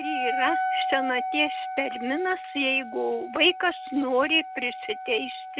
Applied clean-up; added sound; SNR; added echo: none; Wind instrument, woodwind instrument; 5 dB; none.